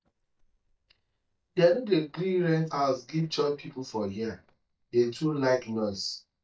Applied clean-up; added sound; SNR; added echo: neural mask model DeepFilterNet 3.